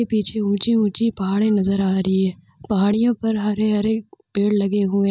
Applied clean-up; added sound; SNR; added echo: none; none; none; none.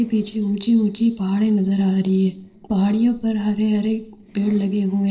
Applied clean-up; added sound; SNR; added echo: neural separator model SepFormer DNS4.